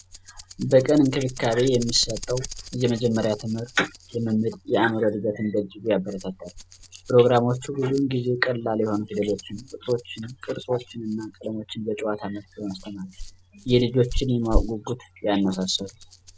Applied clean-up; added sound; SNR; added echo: none; Rattle; 11 dB; none.